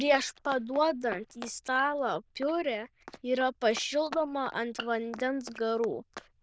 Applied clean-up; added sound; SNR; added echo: neural diffusion model UNIVERSE++.